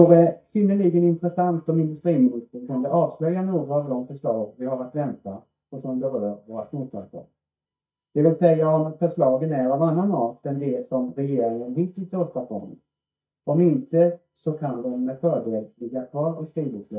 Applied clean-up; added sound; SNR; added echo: neural mask model DeepFilterNet 3.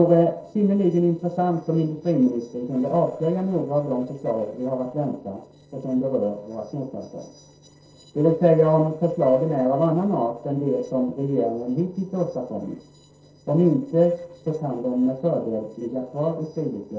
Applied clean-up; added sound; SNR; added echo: neural separator model SepFormer DNS4.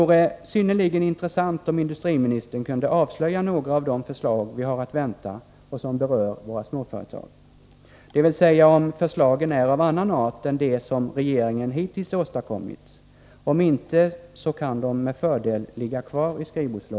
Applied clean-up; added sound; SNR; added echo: none; none; none; none.